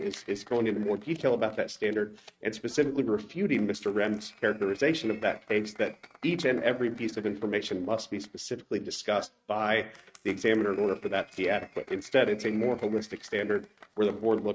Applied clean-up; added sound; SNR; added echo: neural mask model RNNoise.